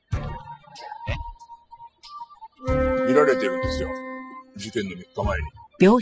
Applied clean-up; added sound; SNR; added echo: classical method spectral subtraction.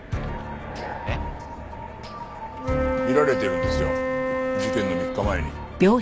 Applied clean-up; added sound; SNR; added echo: none; Wind instrument, woodwind instrument; 0 dB; none.